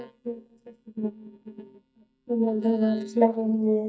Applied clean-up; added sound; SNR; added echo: neural mask model DeepFilterNet 3.